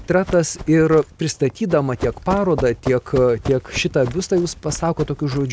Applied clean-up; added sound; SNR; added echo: none; Run; 14 dB; none.